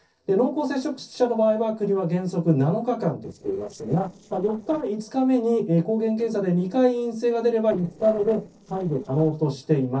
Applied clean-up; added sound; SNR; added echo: neural separator model SepFormer DNS4.